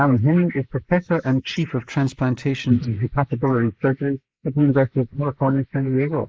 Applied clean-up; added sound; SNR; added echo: neural mask model Resemble Enhance denoiser.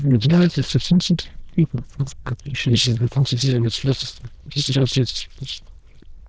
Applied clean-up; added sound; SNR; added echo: neural diffusion model UNIVERSE++.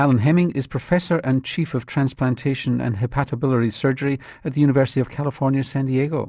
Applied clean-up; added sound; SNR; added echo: none; none; none; none.